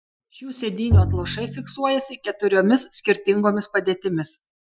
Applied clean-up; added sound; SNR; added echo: classical method Wiener filter.